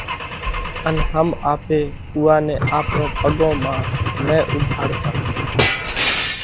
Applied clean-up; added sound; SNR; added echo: none; Glass / Engine / Car + Writing; 0 dB; none.